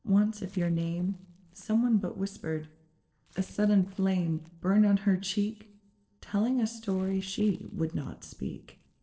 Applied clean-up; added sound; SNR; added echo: neural separator model SepFormer DNS4.